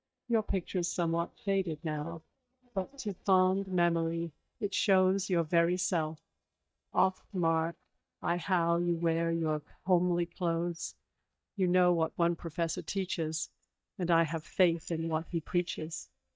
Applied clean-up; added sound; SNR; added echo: neural mask model DeepFilterNet 3.